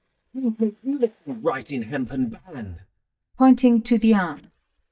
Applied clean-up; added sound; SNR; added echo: neural mask model DeepFilterNet 3.